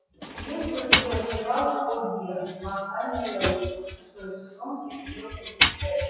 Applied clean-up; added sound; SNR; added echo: classical method WPE with log-MMSE.